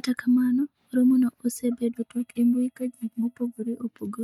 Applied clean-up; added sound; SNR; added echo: neural mask model DeepFilterNet 3.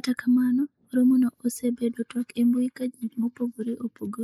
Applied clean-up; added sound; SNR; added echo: neural mask model Resemble Enhance denoiser.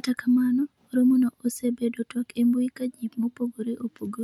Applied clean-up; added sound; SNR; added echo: none; none; none; none.